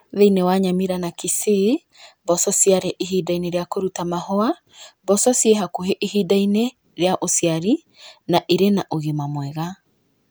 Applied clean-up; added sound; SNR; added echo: none; none; none; none.